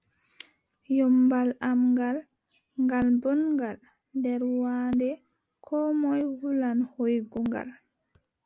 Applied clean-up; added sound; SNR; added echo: none; none; none; none.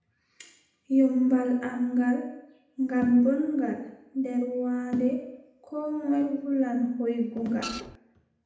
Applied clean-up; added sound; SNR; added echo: none; Printer; 10 dB; reverberation time 0.8 s.